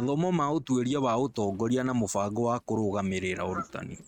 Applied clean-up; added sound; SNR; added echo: neural mask model RNNoise.